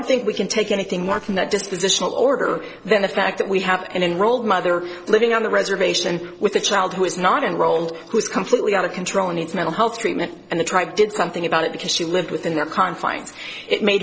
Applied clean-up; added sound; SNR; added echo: neural separator model SepFormer DNS4.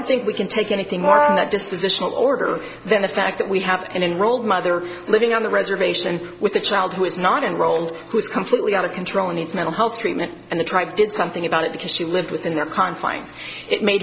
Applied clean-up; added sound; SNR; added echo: none; Brass instrument; -1 dB; none.